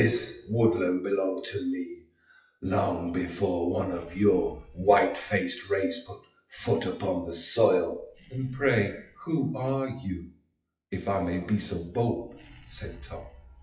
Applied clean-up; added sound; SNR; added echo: classical method WPE with log-MMSE.